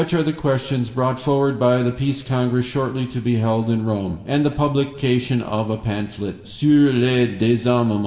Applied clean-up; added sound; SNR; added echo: none; none; none; reverberation time 2.9 s.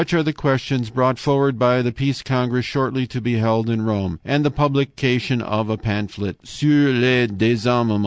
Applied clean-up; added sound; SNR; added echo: none; none; none; none.